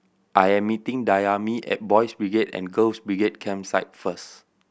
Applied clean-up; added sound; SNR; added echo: none; none; none; none.